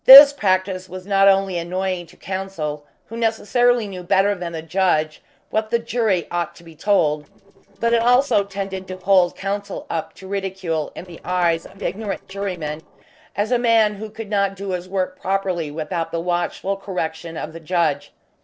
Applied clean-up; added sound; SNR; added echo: neural separator model SepFormer DNS4.